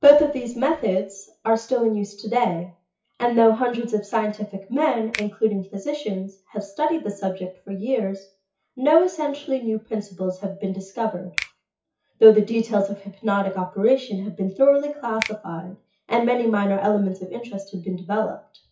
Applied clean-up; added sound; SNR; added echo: classical method WPE with log-MMSE.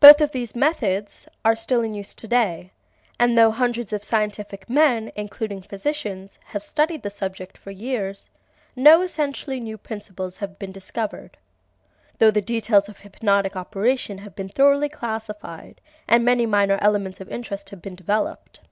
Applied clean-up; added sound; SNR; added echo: none; none; none; none.